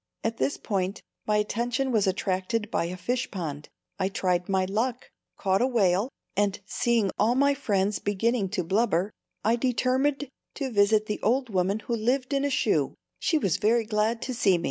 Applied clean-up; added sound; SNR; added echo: none; none; none; none.